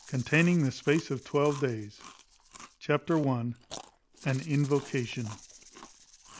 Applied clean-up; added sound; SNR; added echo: none; Chewing, mastication + Rattle (instrument); 19 dB; none.